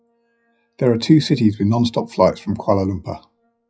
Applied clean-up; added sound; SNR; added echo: classical method WPE with log-MMSE.